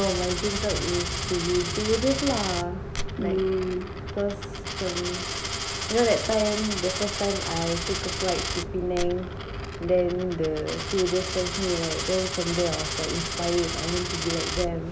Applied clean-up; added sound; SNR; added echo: none; Coin (dropping); 6 dB; none.